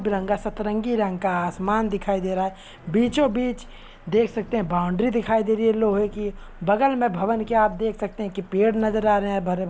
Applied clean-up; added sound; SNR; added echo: none; Engine; 18 dB; none.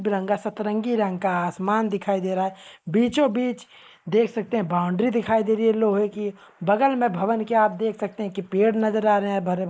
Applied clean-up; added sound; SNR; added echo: neural mask model Resemble Enhance denoiser.